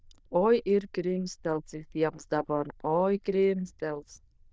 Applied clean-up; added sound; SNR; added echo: neural diffusion model UNIVERSE++.